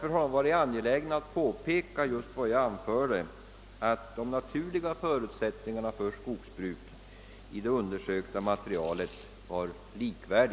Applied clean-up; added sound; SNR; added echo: none; Rattle / Rattle (instrument); 19 dB; none.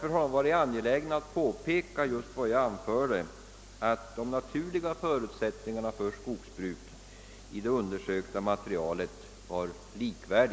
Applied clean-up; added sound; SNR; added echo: none; none; none; none.